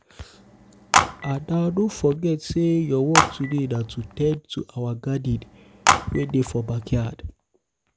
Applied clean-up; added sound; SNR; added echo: none; Telephone; 1 dB; none.